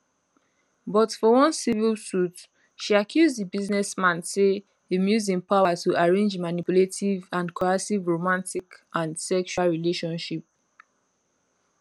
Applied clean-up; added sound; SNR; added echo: none; none; none; none.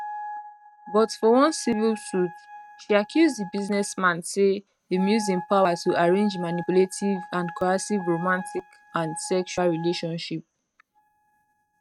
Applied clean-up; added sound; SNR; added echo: neural mask model RNNoise.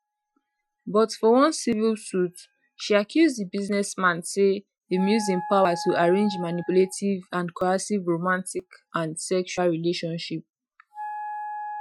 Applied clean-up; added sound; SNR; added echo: classical method Wiener filter.